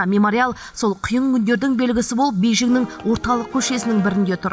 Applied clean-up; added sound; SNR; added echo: none; none; none; none.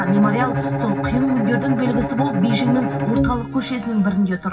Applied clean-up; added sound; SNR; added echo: none; Bowed string instrument; 3 dB; reverberation time 0.4 s.